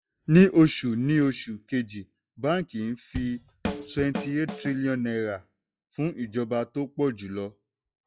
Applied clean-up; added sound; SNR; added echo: classical method log-MMSE.